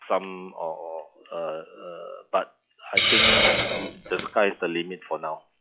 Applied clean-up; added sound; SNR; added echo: classical method log-MMSE.